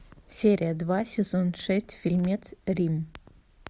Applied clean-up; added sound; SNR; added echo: none; none; none; none.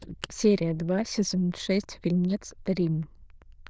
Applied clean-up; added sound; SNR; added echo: neural diffusion model UNIVERSE++.